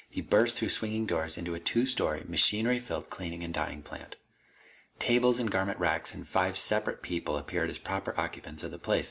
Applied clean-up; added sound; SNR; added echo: none; none; none; none.